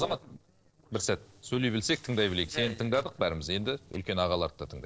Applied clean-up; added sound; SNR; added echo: neural separator model SepFormer DNS4.